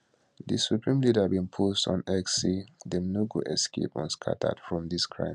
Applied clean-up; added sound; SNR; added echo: none; none; none; none.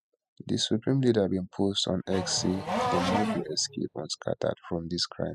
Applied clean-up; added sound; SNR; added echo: classical method spectral subtraction.